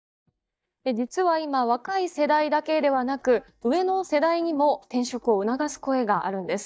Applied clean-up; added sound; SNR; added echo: neural mask model DeepFilterNet 3.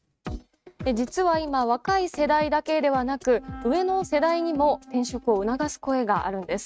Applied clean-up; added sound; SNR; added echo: neural mask model RNNoise.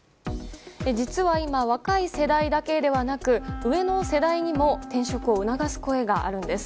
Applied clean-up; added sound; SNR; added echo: none; Wind instrument, woodwind instrument; 16 dB; none.